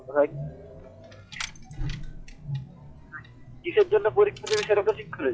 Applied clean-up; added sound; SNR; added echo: classical method log-MMSE.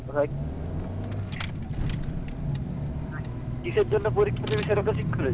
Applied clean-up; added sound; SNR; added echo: none; Engine / Car; -1 dB; none.